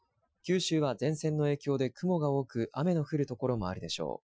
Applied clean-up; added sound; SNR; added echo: classical method Wiener filter.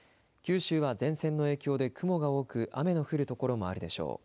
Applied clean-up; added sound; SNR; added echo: none; none; none; none.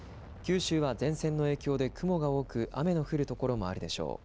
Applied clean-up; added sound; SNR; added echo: none; Explosion; 16 dB; none.